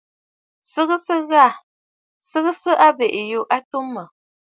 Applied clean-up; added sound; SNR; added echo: none; none; none; none.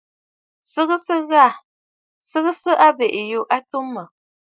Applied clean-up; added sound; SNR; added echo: neural mask model Resemble Enhance denoiser.